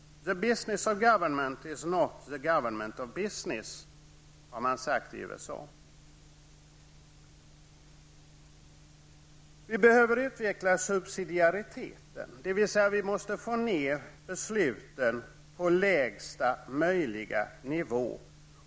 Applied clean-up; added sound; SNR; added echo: none; none; none; none.